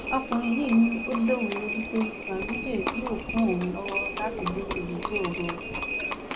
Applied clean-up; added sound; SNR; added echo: none; Livestock, farm animals, working animals; 4 dB; none.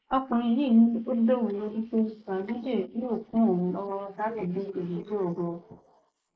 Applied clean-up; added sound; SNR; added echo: neural mask model Resemble Enhance denoiser.